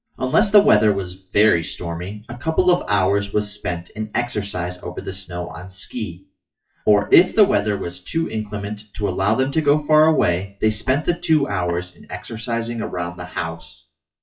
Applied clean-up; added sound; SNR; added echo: classical method WPE with log-MMSE.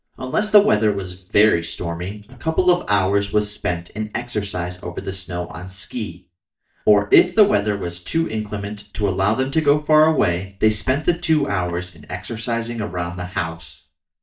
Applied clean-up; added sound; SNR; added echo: neural mask model DeepFilterNet 3.